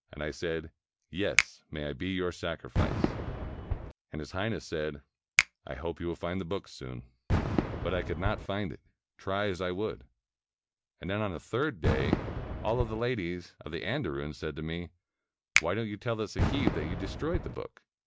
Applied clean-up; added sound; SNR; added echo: none; Fireworks + Finger snapping; 1 dB; none.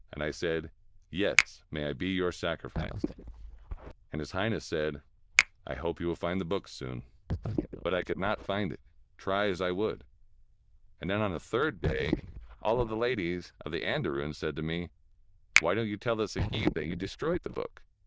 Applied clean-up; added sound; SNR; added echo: neural diffusion model UNIVERSE++.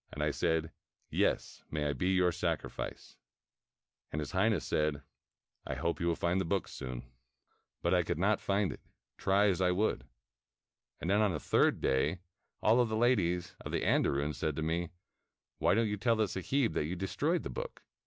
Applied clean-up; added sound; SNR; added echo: none; none; none; none.